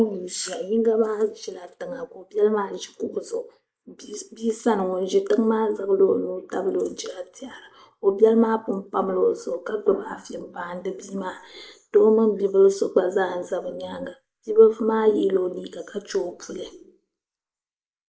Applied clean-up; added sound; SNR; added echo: neural mask model Resemble Enhance denoiser.